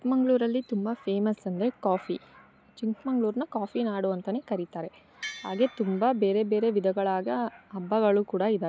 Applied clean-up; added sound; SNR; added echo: none; none; none; none.